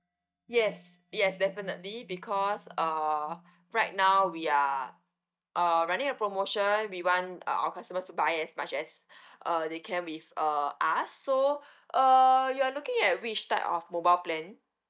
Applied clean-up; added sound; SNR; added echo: neural mask model DeepFilterNet 3.